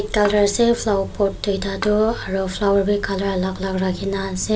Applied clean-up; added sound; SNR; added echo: none; Bowed string instrument; 19 dB; none.